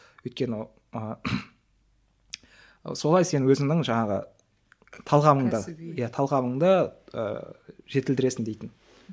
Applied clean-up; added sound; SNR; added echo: none; none; none; none.